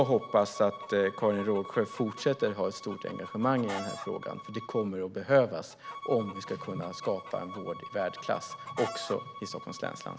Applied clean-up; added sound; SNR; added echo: none; Bowed string instrument + Chicken, rooster; 13 dB; none.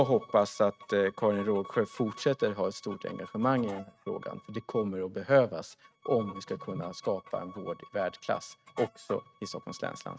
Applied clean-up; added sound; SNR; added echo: neural mask model RNNoise.